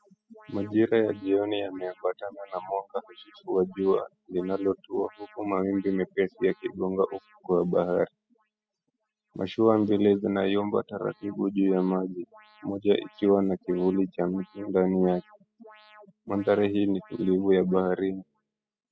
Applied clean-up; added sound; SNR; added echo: classical method spectral subtraction.